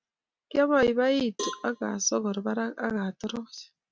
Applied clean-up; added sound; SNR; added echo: none; Cowbell; 14 dB; none.